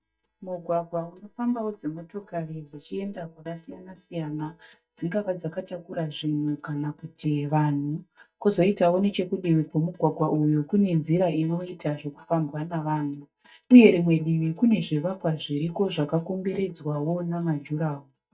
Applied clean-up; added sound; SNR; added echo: neural mask model DeepFilterNet 3.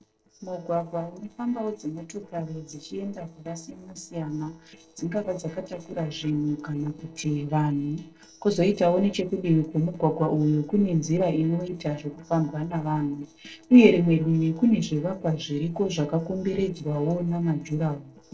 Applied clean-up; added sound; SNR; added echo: neural separator model SepFormer DNS4.